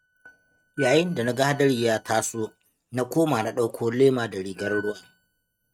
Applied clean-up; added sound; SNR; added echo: neural mask model RNNoise.